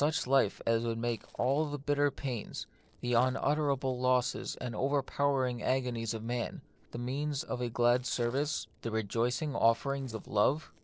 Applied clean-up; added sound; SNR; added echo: neural separator model SepFormer DNS4.